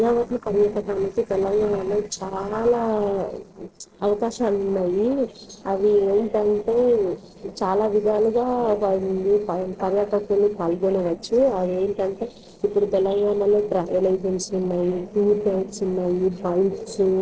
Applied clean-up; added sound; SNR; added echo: neural separator model SepFormer DNS4.